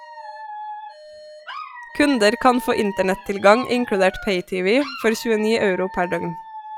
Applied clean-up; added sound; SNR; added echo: classical method log-MMSE.